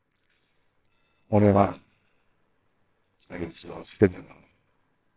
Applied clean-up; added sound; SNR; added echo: neural separator model SepFormer WHAMR!.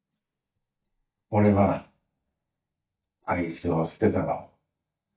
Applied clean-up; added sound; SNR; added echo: neural mask model DeepFilterNet 3.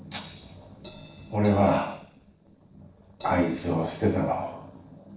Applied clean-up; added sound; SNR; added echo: neural separator model SepFormer DNS4.